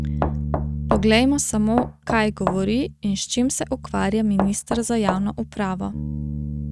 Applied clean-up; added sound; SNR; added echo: neural mask model RNNoise.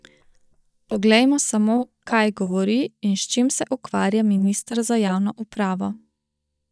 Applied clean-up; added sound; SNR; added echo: neural mask model DeepFilterNet 3.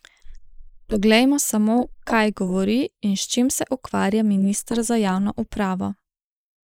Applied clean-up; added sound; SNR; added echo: neural mask model Resemble Enhance denoiser.